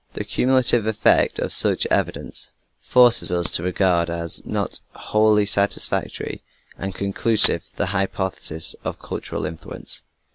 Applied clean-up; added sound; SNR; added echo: none; none; none; none.